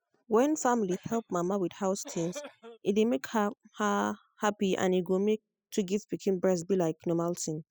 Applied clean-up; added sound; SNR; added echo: classical method spectral subtraction.